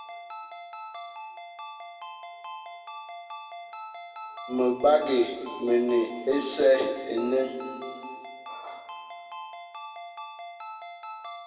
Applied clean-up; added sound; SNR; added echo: none; Ringtone; 11 dB; reverberation time 2.1 s.